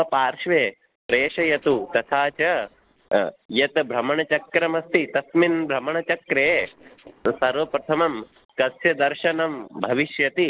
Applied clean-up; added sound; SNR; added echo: neural separator model SepFormer DNS4.